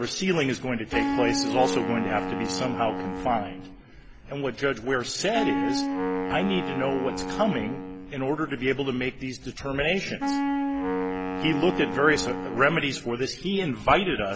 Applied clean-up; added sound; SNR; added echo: none; Wind instrument, woodwind instrument; 3 dB; none.